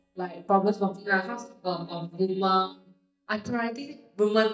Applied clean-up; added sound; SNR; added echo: neural mask model DeepFilterNet 3.